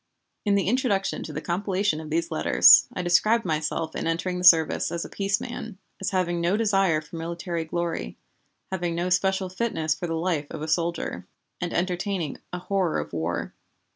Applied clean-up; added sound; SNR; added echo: none; none; none; none.